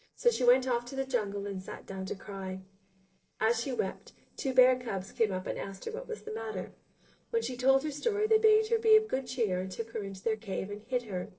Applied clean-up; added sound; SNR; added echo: neural separator model SepFormer DNS4.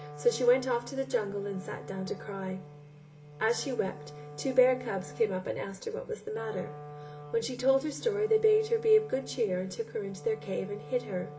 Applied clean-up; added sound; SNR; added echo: none; Wind instrument, woodwind instrument; 16 dB; reverberation time 1.7 s.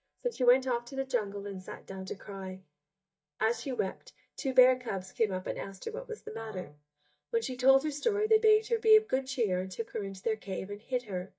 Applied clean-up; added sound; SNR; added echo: neural mask model DeepFilterNet 3.